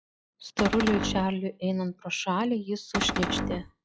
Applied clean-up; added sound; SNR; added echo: classical method log-MMSE.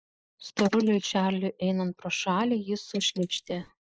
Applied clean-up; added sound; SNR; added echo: neural mask model Resemble Enhance denoiser.